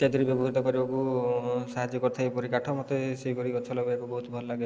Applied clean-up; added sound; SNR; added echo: neural separator model SepFormer DNS4.